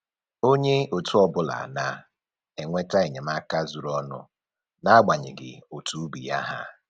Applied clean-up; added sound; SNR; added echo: none; none; none; none.